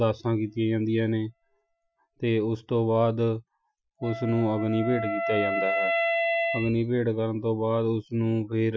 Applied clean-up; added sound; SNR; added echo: classical method Wiener filter.